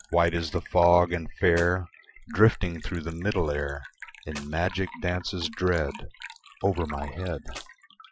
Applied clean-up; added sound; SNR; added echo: classical method Wiener filter.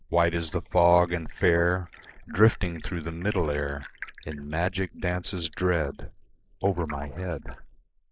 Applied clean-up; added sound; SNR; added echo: neural mask model Resemble Enhance denoiser.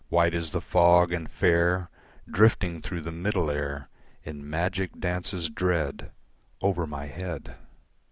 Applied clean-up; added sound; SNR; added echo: none; none; none; none.